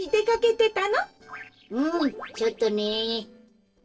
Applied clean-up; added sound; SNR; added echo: neural separator model SepFormer DNS4.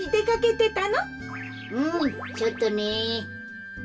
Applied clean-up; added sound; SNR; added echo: none; Wind instrument, woodwind instrument; 15 dB; reverberation time 0.2 s.